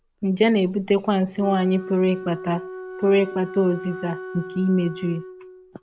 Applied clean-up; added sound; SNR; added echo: none; Wind instrument, woodwind instrument; 13 dB; none.